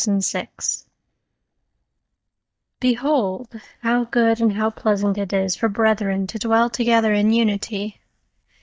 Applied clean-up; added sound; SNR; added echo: neural mask model DeepFilterNet 3.